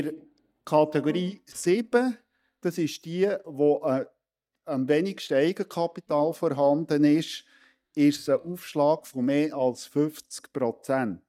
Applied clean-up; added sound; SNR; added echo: neural mask model DeepFilterNet 3.